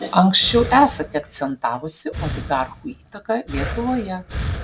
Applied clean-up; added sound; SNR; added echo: none; Breathing; 10 dB; none.